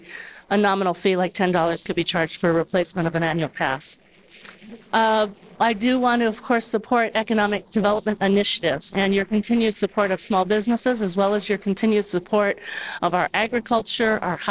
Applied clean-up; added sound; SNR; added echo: neural separator model SepFormer DNS4.